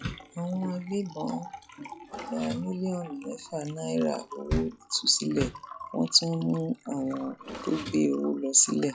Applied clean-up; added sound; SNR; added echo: classical method log-MMSE.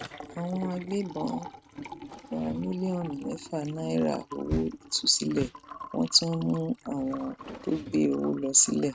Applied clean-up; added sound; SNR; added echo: neural mask model RNNoise.